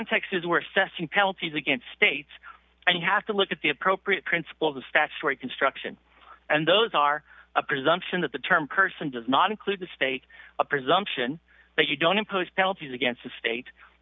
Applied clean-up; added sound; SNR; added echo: none; none; none; none.